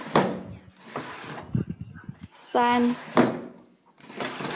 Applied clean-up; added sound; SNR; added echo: none; Drawer open or close; -1 dB; none.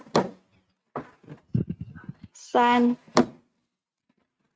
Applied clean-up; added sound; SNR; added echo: neural mask model RNNoise.